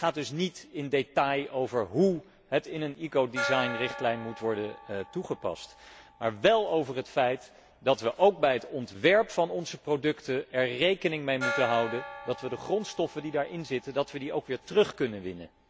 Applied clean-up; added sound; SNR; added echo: none; Gong; 13 dB; none.